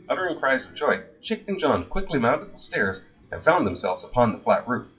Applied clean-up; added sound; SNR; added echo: classical method WPE with log-MMSE.